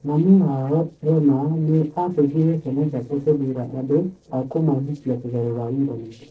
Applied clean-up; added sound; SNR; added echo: neural separator model SepFormer DNS4.